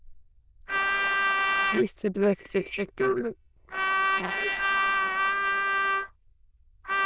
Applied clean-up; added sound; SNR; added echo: neural diffusion model UNIVERSE++.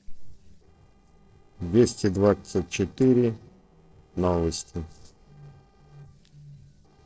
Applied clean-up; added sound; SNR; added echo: neural separator model SepFormer DNS4.